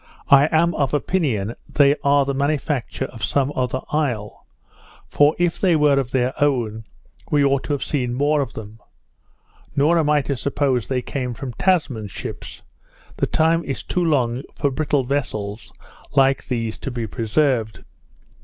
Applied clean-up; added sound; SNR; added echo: none; none; none; none.